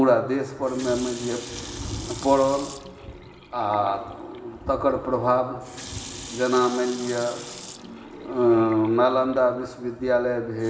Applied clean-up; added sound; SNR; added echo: none; Sink (filling or washing) / Water tap, faucet; 17 dB; reverberation time 1.9 s.